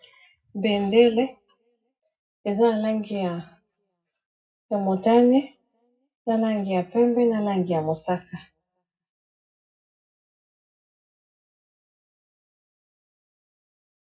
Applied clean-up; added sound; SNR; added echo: none; none; none; reverberation time 0.3 s.